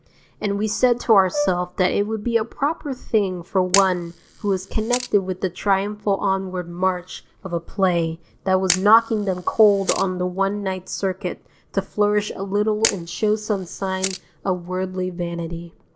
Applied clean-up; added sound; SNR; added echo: none; Brass instrument + Camera; 10 dB; none.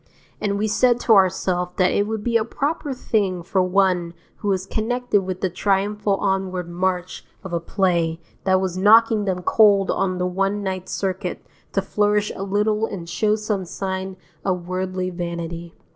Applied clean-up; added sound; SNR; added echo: none; none; none; none.